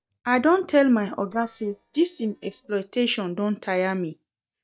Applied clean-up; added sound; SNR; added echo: neural mask model DeepFilterNet 3.